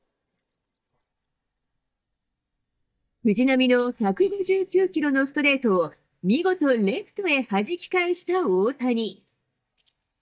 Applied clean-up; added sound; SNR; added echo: neural mask model DeepFilterNet 3.